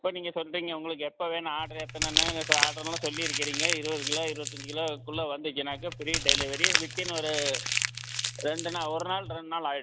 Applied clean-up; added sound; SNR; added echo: none; Crumpling, crinkling; -2 dB; none.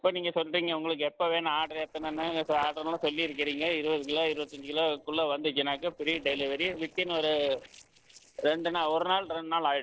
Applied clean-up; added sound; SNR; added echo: neural separator model SepFormer DNS4.